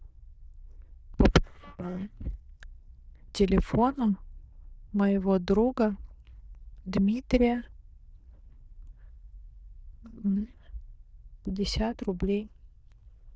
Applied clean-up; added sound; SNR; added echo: neural diffusion model UNIVERSE++.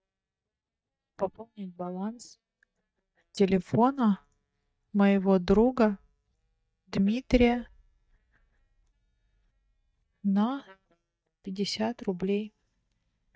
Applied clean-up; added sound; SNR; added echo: neural mask model DeepFilterNet 3.